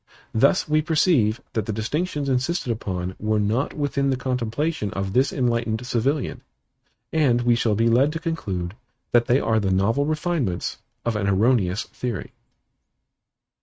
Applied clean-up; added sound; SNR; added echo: neural mask model RNNoise.